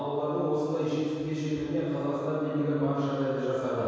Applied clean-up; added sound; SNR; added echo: none; none; none; reverberation time 2.2 s.